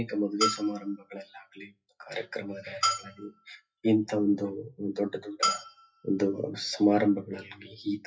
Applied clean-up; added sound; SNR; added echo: classical method WPE with log-MMSE.